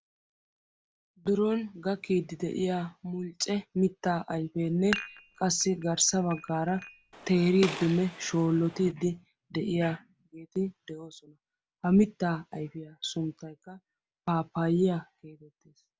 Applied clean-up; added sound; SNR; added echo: none; Dishes, pots, and pans + Gunshot, gunfire; 12 dB; none.